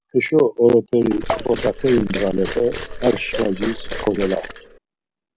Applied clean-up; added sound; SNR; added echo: none; Liquid; 8 dB; none.